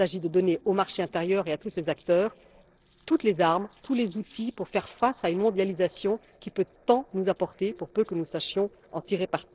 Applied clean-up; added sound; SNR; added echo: neural separator model SepFormer DNS4.